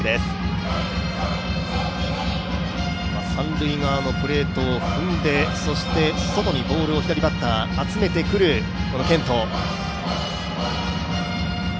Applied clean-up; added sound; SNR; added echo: none; none; none; none.